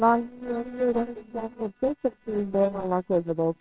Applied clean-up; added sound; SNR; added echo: neural separator model SepFormer WHAMR!.